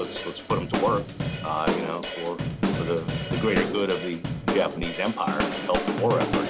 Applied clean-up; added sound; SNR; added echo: none; Drum / Drum kit; 0 dB; none.